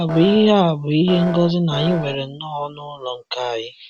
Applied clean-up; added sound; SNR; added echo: none; Piano; 8 dB; none.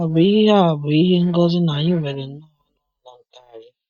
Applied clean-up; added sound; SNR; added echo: neural mask model DeepFilterNet 3.